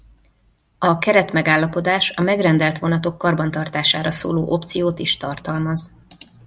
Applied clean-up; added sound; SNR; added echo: none; none; none; none.